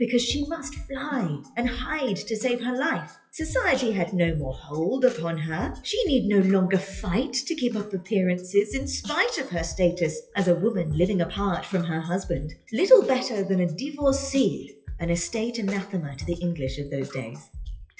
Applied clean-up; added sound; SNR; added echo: classical method WPE with log-MMSE.